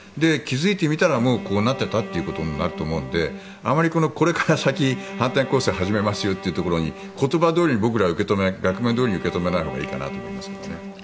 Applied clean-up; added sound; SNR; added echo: none; Bowed string instrument; 13 dB; none.